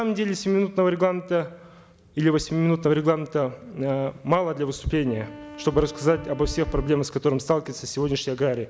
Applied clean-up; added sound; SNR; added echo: none; Wind instrument, woodwind instrument; 19 dB; none.